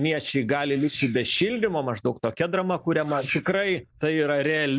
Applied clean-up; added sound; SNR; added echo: neural mask model Resemble Enhance denoiser.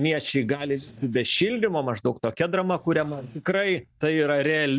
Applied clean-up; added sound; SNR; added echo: neural mask model DeepFilterNet 3.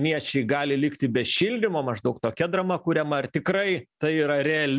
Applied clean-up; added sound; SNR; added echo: none; none; none; none.